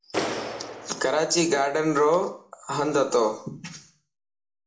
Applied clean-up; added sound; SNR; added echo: none; Clapping; 11 dB; reverberation time 0.6 s.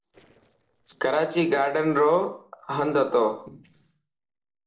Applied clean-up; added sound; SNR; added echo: neural separator model SepFormer DNS4.